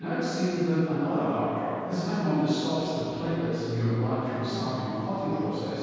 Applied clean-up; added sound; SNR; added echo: none; Brass instrument; 15 dB; reverberation time 2.2 s.